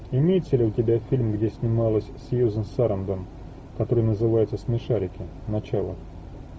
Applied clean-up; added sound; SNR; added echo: none; none; none; none.